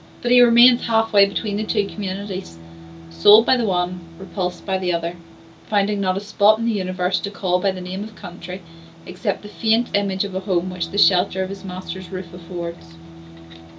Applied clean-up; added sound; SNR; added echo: none; Bowed string instrument; 19 dB; none.